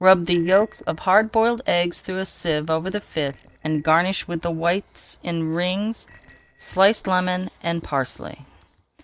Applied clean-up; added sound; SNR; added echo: neural separator model SepFormer DNS4.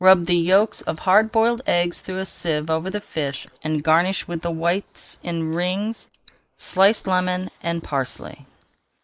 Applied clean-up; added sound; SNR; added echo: neural mask model Resemble Enhance denoiser.